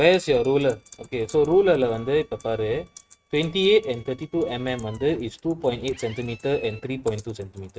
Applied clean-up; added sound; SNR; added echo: neural mask model RNNoise.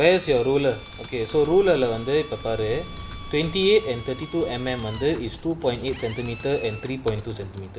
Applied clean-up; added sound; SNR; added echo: none; Drill + Typing; 15 dB; none.